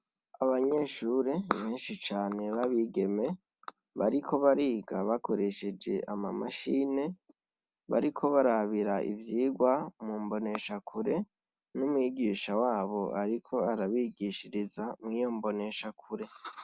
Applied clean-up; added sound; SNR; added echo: none; none; none; none.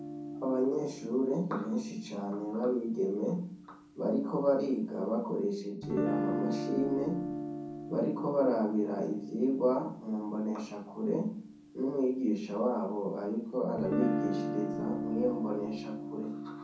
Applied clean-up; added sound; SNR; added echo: none; Guitar; 7 dB; reverberation time 0.6 s.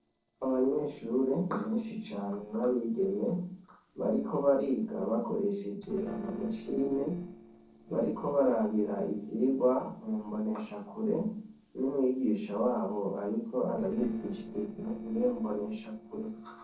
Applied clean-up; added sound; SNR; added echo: neural separator model SepFormer DNS4.